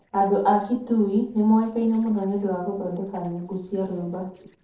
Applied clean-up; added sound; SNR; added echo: neural separator model SepFormer DNS4.